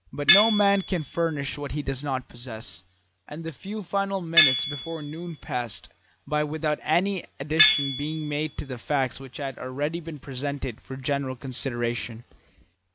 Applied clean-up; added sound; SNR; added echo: none; Tools; 1 dB; none.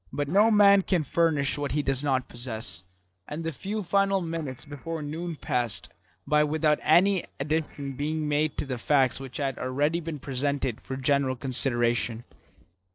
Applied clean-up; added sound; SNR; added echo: neural separator model SepFormer DNS4.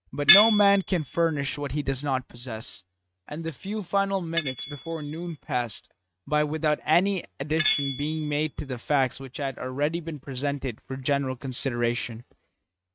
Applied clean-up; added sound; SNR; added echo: neural mask model RNNoise.